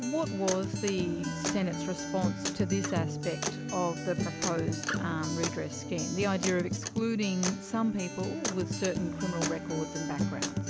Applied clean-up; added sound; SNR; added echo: none; Acoustic guitar; 1 dB; none.